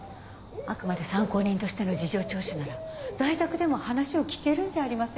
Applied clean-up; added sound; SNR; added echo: none; Bird / Dog; 12 dB; none.